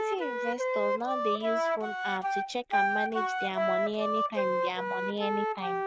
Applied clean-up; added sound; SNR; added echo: none; Wind instrument, woodwind instrument; -4 dB; none.